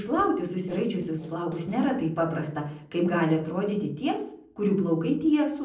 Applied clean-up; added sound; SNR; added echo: neural separator model SepFormer DNS4.